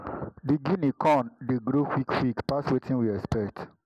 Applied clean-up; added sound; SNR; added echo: none; none; none; none.